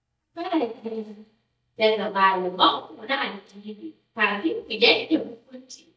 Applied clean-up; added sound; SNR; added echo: neural mask model DeepFilterNet 3.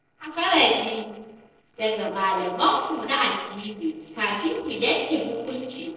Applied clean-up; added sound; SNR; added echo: neural separator model SepFormer DNS4.